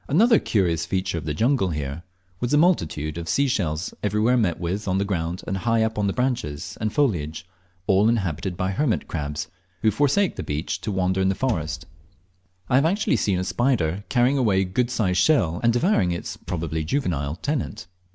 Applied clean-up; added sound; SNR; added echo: none; Wood; 16 dB; none.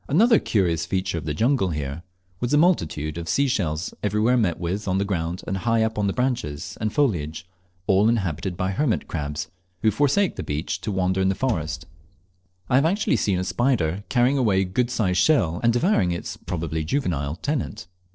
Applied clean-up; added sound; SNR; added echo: neural separator model SepFormer DNS4.